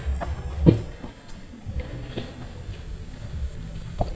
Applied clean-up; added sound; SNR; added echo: neural mask model DeepFilterNet 3.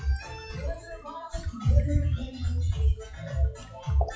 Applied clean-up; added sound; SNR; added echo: classical method WPE with log-MMSE.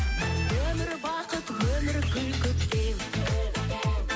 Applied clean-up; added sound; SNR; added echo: none; none; none; none.